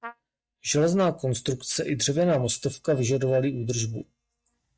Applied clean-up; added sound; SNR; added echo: neural mask model DeepFilterNet 3.